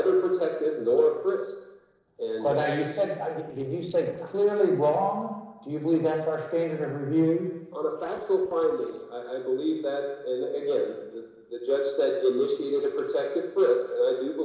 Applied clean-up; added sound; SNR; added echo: neural separator model SepFormer DNS4.